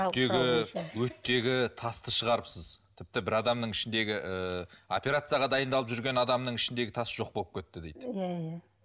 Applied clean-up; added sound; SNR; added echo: none; none; none; none.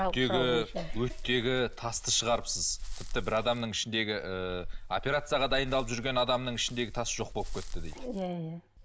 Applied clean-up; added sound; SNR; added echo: none; Dog; 7 dB; none.